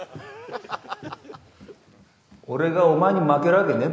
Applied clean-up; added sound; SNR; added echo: none; none; none; none.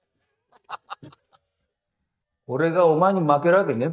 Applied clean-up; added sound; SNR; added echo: neural mask model DeepFilterNet 3.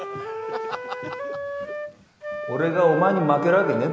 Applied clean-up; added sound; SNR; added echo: none; Wind instrument, woodwind instrument; 8 dB; none.